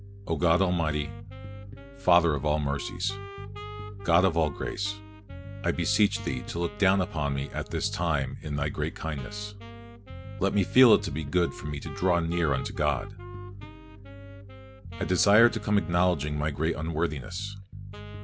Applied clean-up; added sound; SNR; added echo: none; Bass guitar + Wind instrument, woodwind instrument; 12 dB; none.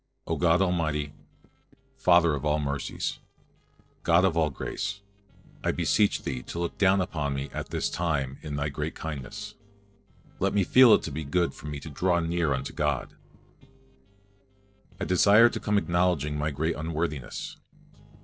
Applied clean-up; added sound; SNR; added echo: neural separator model SepFormer DNS4.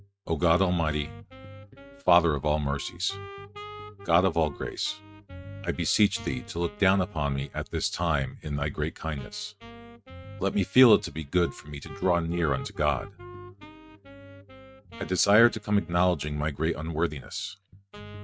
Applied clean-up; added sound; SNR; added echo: neural mask model RNNoise.